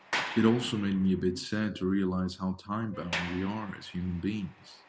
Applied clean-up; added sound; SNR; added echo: none; Sliding door; 11 dB; none.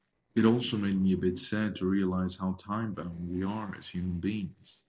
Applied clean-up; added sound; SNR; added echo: neural separator model SepFormer DNS4.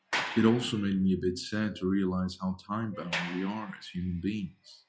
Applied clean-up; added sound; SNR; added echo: classical method log-MMSE.